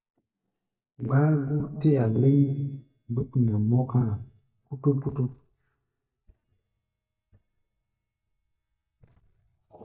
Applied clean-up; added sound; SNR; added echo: neural mask model DeepFilterNet 3.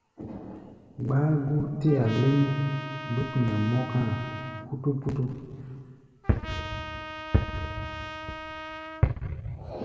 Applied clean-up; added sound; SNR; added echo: none; Trumpet; 11 dB; reverberation time 2.2 s.